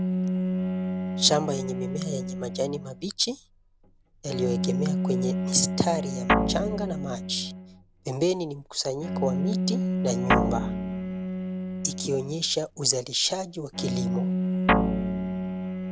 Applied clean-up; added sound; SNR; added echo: none; Guitar + Bowed string instrument; -2 dB; none.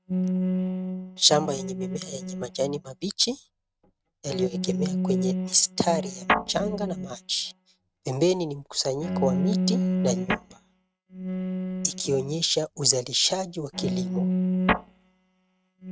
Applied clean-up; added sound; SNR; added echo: neural mask model RNNoise.